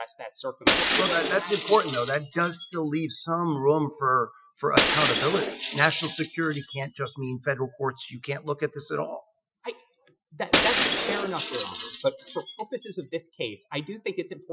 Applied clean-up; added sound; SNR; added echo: classical method Wiener filter.